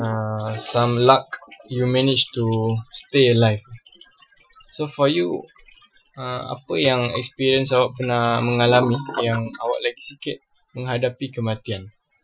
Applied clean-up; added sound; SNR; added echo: classical method Wiener filter.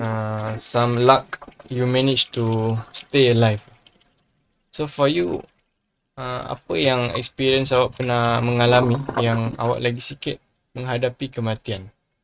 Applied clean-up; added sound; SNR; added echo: neural mask model RNNoise.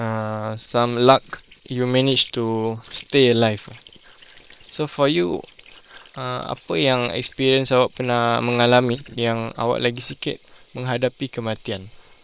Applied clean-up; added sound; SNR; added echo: neural separator model SepFormer WHAM!.